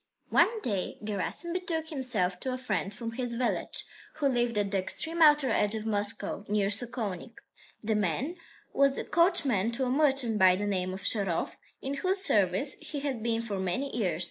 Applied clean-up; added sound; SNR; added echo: neural mask model Resemble Enhance denoiser.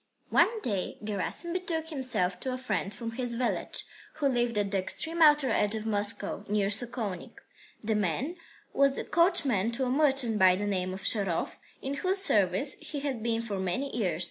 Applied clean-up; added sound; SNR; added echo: none; none; none; none.